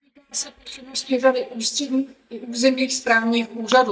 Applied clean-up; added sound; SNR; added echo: neural mask model DeepFilterNet 3.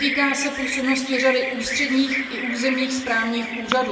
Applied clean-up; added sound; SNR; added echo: none; Bird vocalization, bird call, bird song; 5 dB; reverberation time 1.6 s.